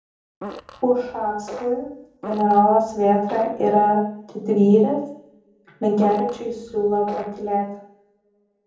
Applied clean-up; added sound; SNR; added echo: none; Fart; 17 dB; reverberation time 0.7 s.